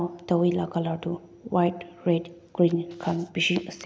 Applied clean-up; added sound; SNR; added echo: none; none; none; none.